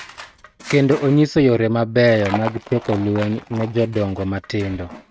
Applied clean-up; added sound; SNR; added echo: neural mask model RNNoise.